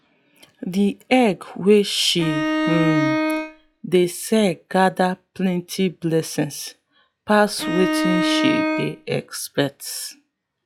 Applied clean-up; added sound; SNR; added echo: classical method log-MMSE.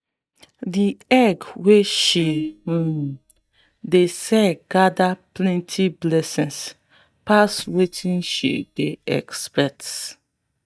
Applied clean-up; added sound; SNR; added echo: neural mask model DeepFilterNet 3.